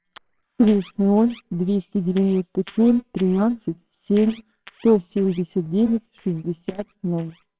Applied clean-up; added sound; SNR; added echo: neural separator model SepFormer WHAMR!.